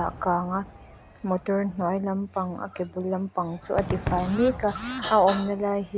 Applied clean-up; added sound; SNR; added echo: none; Crowd / Cheering / Fireworks; 12 dB; none.